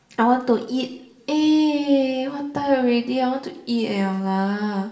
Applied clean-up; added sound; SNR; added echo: none; none; none; reverberation time 1.1 s.